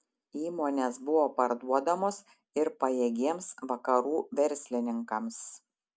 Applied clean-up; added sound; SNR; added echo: none; none; none; none.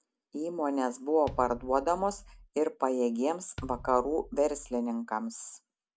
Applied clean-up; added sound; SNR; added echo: none; Bass drum; 17 dB; none.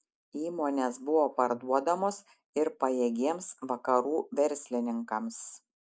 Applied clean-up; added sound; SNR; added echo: neural mask model Resemble Enhance denoiser.